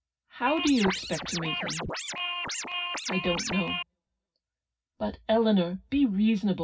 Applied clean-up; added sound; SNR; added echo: none; Scratching (performance technique); 4 dB; reverberation time 0.4 s.